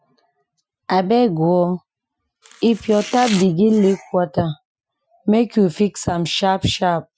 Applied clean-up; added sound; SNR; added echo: classical method Wiener filter.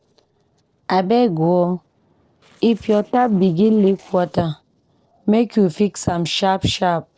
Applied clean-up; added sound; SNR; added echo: neural separator model SepFormer DNS4.